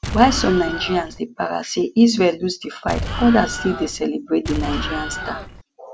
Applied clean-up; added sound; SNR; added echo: none; Explosion; 7 dB; none.